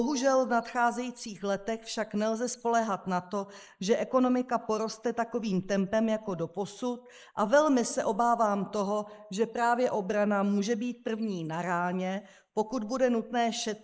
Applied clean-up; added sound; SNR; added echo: neural mask model Resemble Enhance denoiser.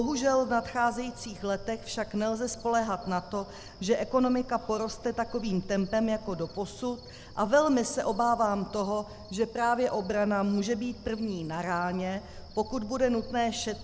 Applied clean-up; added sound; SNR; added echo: none; Cricket; 17 dB; none.